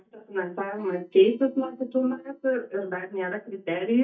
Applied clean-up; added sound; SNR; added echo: neural mask model DeepFilterNet 3.